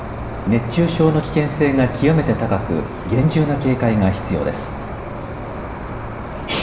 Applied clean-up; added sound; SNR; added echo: none; Cricket; 8 dB; reverberation time 1.8 s.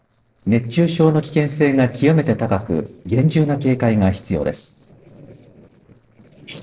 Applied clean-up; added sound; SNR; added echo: neural separator model SepFormer DNS4.